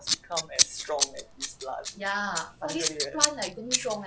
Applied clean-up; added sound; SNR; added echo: none; Scissors; -3 dB; none.